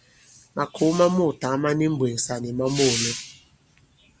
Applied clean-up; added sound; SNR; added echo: none; none; none; none.